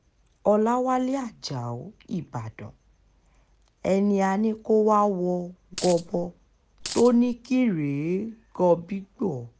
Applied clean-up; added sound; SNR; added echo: none; Coin (dropping); 2 dB; none.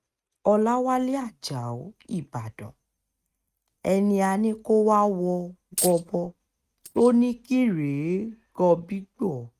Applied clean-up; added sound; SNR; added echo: neural mask model RNNoise.